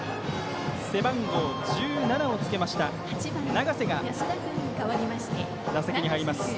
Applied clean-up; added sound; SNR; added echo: none; none; none; none.